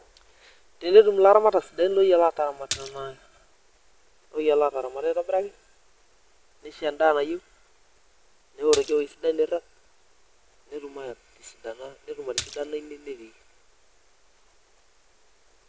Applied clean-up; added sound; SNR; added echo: none; Splash, splatter; 11 dB; none.